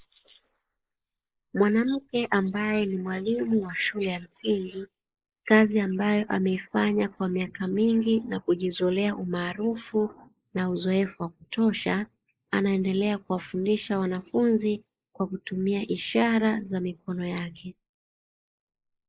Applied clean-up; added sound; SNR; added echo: neural mask model Resemble Enhance denoiser.